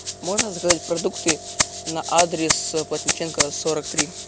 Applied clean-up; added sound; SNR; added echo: none; Rattle (instrument); 0 dB; none.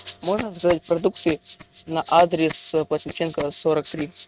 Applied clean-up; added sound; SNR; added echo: neural mask model RNNoise.